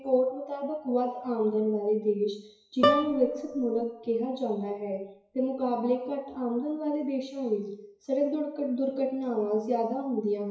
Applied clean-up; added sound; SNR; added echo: classical method WPE with log-MMSE.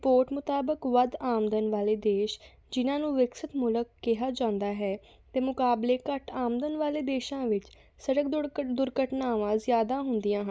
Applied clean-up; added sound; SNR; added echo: none; none; none; none.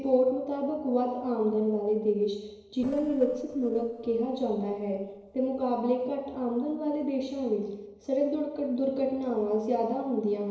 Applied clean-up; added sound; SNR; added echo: neural separator model SepFormer DNS4.